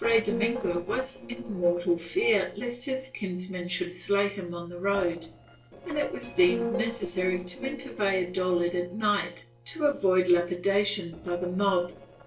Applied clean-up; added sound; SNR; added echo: neural separator model SepFormer DNS4.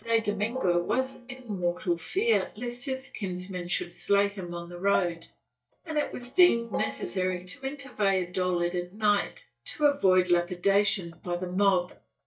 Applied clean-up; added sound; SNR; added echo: neural mask model DeepFilterNet 3.